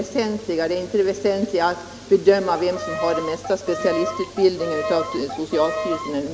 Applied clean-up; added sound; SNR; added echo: none; Bowed string instrument; 7 dB; none.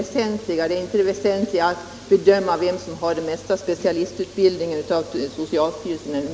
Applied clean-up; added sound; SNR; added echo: none; none; none; none.